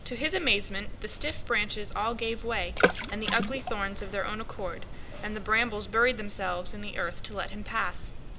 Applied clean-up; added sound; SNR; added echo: none; Water / Splash, splatter; 3 dB; none.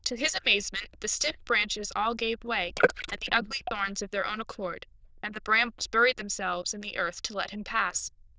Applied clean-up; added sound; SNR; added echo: neural diffusion model UNIVERSE++.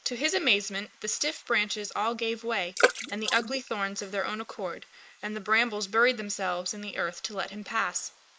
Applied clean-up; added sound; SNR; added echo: neural mask model Resemble Enhance denoiser.